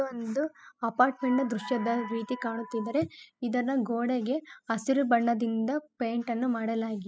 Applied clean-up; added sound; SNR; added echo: classical method spectral subtraction.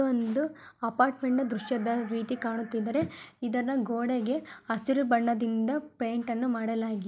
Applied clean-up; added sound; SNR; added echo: none; none; none; none.